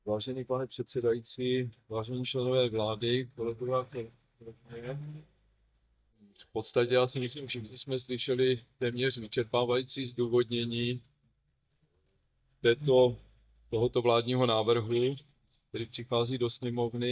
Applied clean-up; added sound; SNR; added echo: neural mask model DeepFilterNet 3.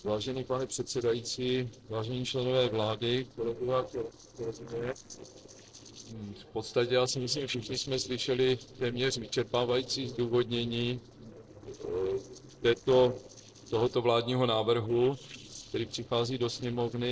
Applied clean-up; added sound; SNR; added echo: neural separator model SepFormer DNS4.